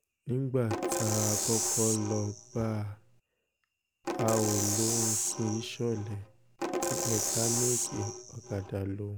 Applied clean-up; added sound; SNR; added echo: none; Percussion; 0 dB; none.